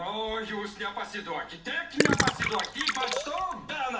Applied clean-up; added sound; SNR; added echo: none; Gurgling; -4 dB; reverberation time 0.2 s.